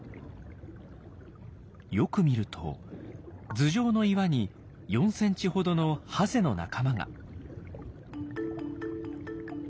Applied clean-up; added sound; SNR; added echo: none; none; none; none.